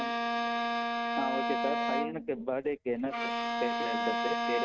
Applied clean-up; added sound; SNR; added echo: neural mask model RNNoise.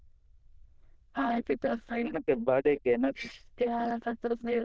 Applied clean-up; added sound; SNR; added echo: neural diffusion model UNIVERSE++.